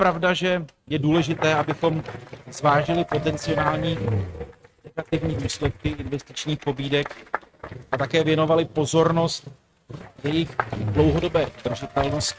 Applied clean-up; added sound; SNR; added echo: neural mask model RNNoise.